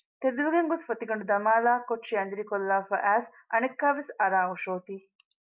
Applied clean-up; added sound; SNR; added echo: none; none; none; none.